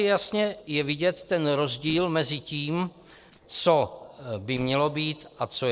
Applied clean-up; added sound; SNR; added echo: neural separator model SepFormer DNS4.